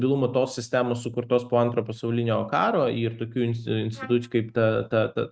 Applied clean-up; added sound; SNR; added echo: neural mask model RNNoise.